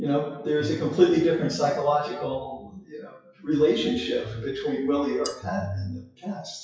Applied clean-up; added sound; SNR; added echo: classical method WPE with log-MMSE.